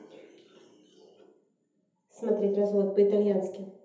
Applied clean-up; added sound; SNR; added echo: none; none; none; reverberation time 0.7 s.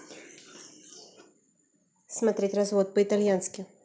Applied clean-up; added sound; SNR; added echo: none; none; none; none.